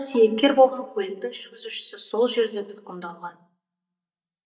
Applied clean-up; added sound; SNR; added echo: neural mask model DeepFilterNet 3.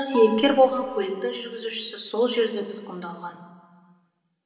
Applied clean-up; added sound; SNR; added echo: none; Marimba, xylophone; 14 dB; reverberation time 1.9 s.